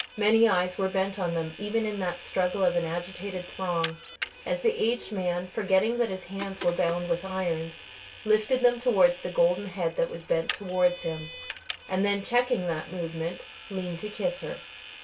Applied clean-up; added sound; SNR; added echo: none; Vehicle; 14 dB; reverberation time 0.2 s.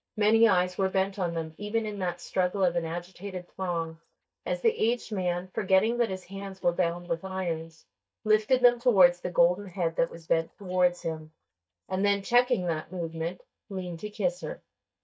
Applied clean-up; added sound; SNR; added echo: neural mask model DeepFilterNet 3.